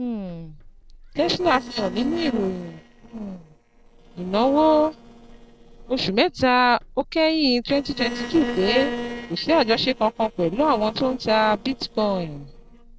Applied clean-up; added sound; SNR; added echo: neural separator model SepFormer DNS4.